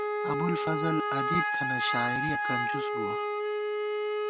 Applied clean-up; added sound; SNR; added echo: none; Wind instrument, woodwind instrument; -5 dB; none.